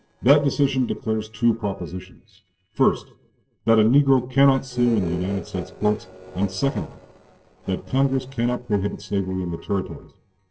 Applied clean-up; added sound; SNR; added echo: neural separator model SepFormer DNS4.